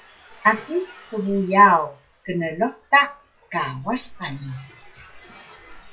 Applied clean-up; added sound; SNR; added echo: classical method WPE with log-MMSE.